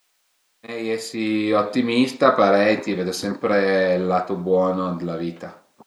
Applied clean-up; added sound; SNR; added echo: none; none; none; none.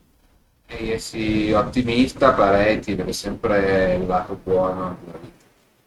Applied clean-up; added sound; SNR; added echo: neural mask model RNNoise.